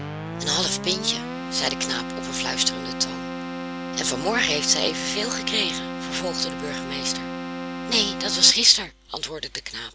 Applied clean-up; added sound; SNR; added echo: none; Keyboard (musical); 6 dB; none.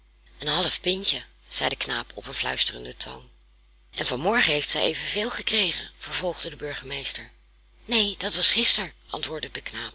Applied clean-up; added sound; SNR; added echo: none; none; none; none.